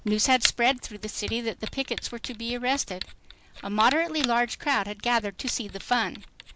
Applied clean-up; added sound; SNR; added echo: none; Camera; 11 dB; none.